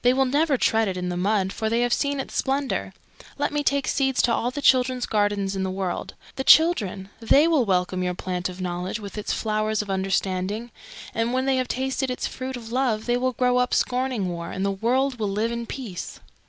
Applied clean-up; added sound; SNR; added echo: none; none; none; none.